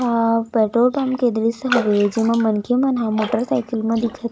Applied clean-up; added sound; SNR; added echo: none; Raindrop; 13 dB; none.